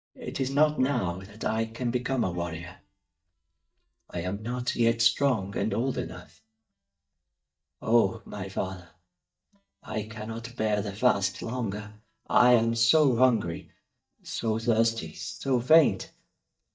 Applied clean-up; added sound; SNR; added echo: neural mask model DeepFilterNet 3.